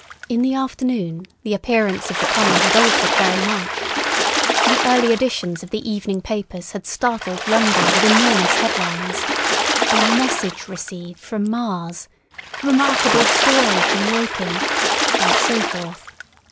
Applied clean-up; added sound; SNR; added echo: none; Water / Splash, splatter; -2 dB; none.